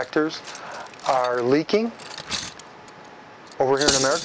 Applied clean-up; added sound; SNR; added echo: none; Cutlery, silverware; 7 dB; none.